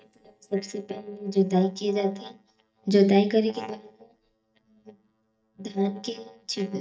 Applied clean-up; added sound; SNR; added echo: neural mask model DeepFilterNet 3.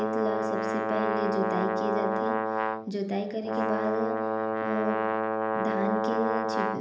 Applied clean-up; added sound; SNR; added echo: none; Brass instrument; -3 dB; reverberation time 0.8 s.